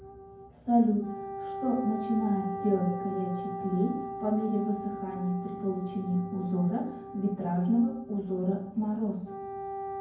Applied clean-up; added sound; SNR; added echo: none; Wind instrument, woodwind instrument; 9 dB; reverberation time 0.9 s.